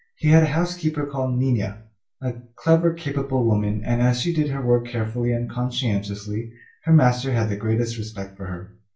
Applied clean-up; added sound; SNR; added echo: none; none; none; reverberation time 0.3 s.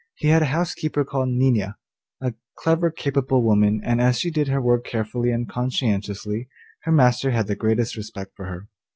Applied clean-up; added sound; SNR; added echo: none; none; none; none.